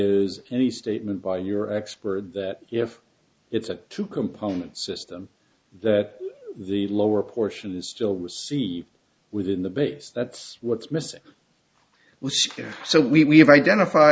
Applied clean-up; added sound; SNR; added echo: none; none; none; none.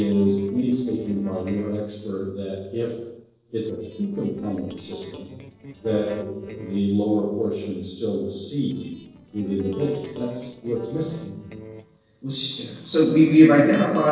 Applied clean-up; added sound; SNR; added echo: neural separator model SepFormer DNS4.